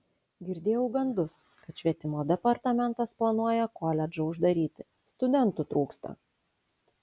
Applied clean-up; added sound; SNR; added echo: none; none; none; none.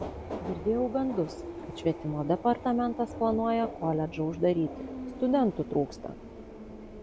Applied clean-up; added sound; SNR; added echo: none; Subway, metro, underground; 10 dB; none.